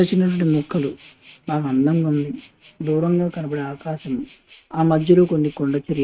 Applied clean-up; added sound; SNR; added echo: neural mask model RNNoise.